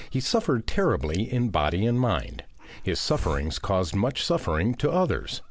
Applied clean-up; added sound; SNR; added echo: none; Hiss; 18 dB; none.